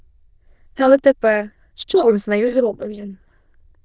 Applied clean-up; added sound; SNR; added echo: neural diffusion model UNIVERSE++.